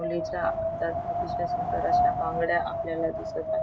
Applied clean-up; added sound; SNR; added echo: none; Wind; -3 dB; none.